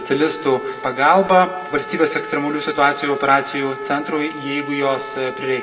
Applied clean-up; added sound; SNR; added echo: none; Trumpet; 14 dB; reverberation time 1.2 s.